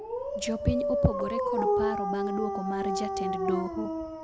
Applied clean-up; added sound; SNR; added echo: none; Dog; -2 dB; none.